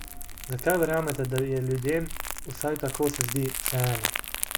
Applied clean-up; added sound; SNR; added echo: none; Crumpling, crinkling; 5 dB; none.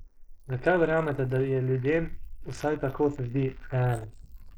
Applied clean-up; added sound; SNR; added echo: neural mask model Resemble Enhance denoiser.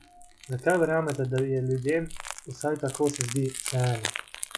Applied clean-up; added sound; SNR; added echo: classical method log-MMSE.